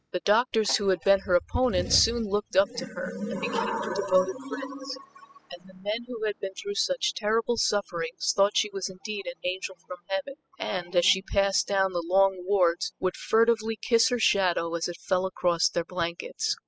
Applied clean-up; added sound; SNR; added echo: classical method spectral subtraction.